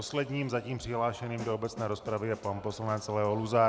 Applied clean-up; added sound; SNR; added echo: none; Snare drum; 18 dB; none.